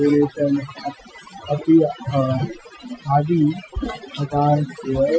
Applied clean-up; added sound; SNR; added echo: classical method Wiener filter.